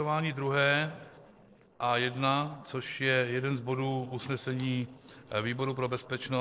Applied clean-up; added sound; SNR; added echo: neural separator model SepFormer DNS4.